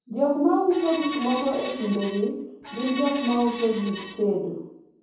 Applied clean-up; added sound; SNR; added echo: none; Screech; 12 dB; reverberation time 0.9 s.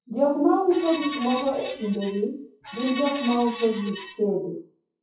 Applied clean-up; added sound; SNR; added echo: classical method WPE with log-MMSE.